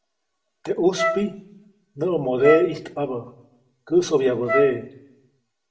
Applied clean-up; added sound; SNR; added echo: none; Wind instrument, woodwind instrument; 5 dB; reverberation time 0.5 s.